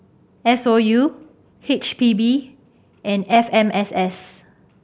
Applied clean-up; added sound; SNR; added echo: none; none; none; none.